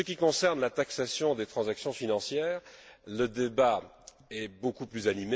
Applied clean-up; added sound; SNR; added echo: none; none; none; none.